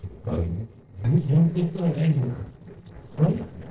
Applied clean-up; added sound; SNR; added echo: neural separator model SepFormer DNS4.